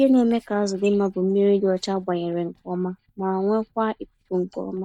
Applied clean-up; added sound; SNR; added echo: neural mask model DeepFilterNet 3.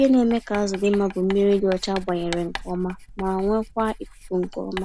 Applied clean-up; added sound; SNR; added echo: none; Writing; 15 dB; none.